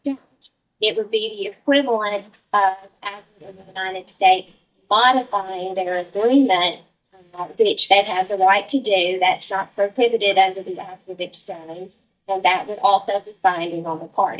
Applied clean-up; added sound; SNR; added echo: neural mask model DeepFilterNet 3.